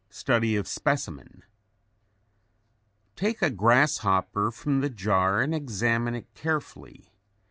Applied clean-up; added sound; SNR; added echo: none; none; none; none.